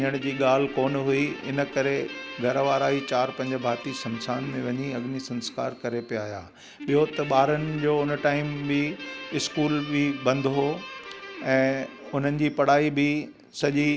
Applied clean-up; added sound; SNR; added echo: none; Guitar; 14 dB; none.